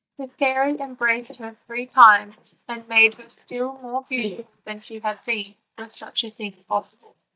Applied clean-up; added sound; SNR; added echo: neural mask model DeepFilterNet 3.